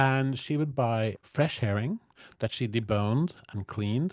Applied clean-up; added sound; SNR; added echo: none; none; none; none.